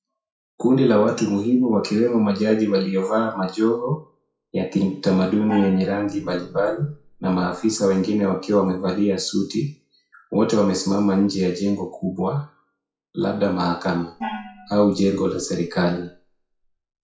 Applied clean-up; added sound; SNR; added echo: classical method WPE with log-MMSE.